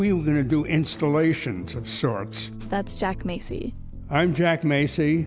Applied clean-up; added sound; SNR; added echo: none; none; none; none.